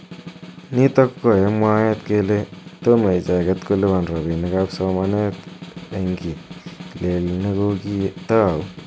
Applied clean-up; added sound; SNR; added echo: none; Snare drum; 16 dB; none.